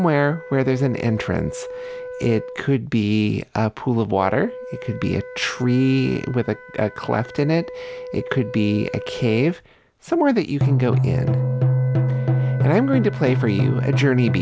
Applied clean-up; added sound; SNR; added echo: none; Wind instrument, woodwind instrument; 15 dB; none.